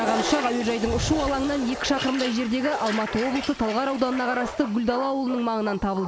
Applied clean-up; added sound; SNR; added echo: none; Toilet flush; 8 dB; none.